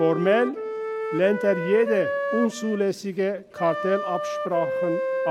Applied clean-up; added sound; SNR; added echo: none; Wind instrument, woodwind instrument; 4 dB; none.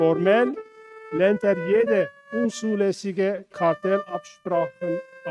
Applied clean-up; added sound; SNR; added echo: neural mask model RNNoise.